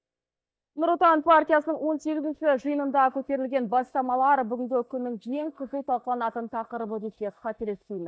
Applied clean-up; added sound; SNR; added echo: neural mask model DeepFilterNet 3.